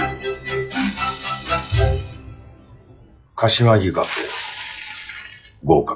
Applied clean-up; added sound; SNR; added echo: classical method log-MMSE.